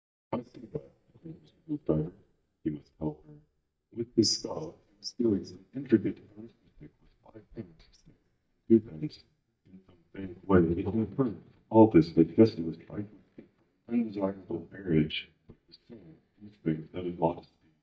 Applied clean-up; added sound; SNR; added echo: neural mask model DeepFilterNet 3.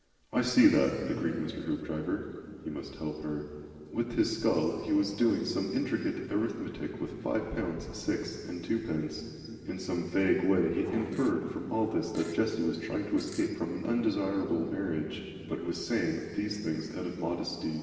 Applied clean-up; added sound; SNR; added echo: neural separator model SepFormer DNS4.